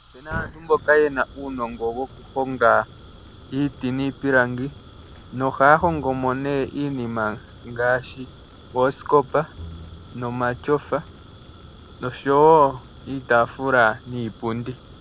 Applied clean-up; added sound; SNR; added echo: none; Bowed string instrument + Fire; 19 dB; none.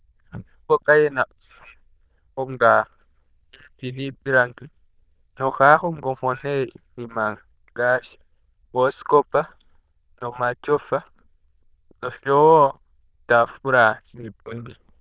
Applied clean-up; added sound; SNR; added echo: neural diffusion model UNIVERSE++.